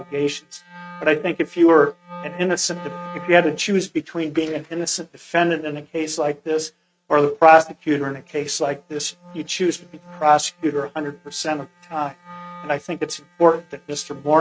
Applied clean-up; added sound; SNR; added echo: neural mask model RNNoise.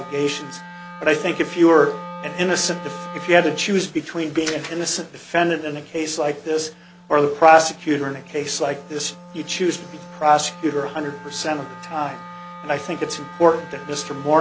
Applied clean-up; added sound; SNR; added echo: none; Wind instrument, woodwind instrument; 17 dB; none.